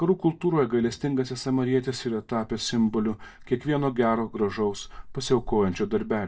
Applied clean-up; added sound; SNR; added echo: neural mask model DeepFilterNet 3.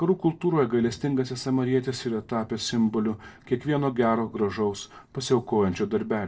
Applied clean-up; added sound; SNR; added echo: neural separator model SepFormer DNS4.